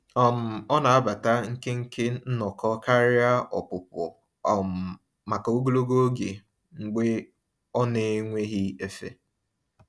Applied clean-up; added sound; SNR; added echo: none; none; none; none.